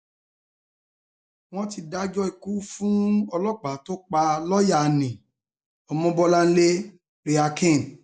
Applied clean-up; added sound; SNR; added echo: none; none; none; none.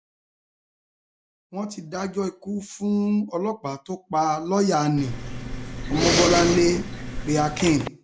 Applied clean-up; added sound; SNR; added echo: none; Respiratory sounds; 2 dB; none.